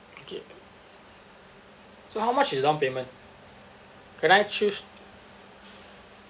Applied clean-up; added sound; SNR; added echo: none; none; none; none.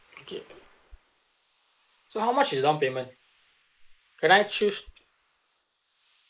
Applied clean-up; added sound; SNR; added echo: neural mask model Resemble Enhance denoiser.